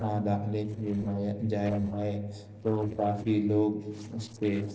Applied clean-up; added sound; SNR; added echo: neural separator model SepFormer DNS4.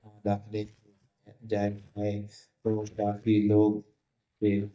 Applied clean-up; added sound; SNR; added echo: neural mask model DeepFilterNet 3.